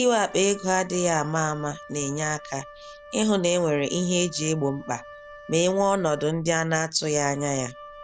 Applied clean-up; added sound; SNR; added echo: none; Wind instrument, woodwind instrument; 19 dB; none.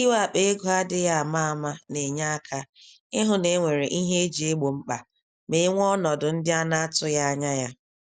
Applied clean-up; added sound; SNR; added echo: none; none; none; none.